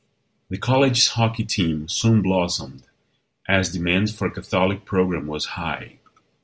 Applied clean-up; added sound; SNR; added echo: none; none; none; none.